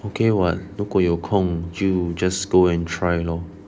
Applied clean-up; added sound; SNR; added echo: none; none; none; none.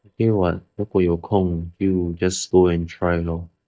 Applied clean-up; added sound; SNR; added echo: neural mask model DeepFilterNet 3.